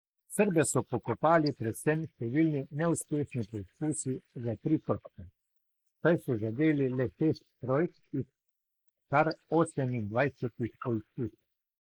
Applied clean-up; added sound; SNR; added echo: neural mask model Resemble Enhance denoiser.